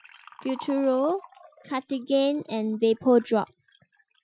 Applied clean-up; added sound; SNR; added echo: classical method Wiener filter.